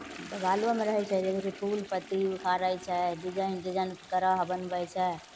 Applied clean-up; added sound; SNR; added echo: none; Toilet flush; 17 dB; none.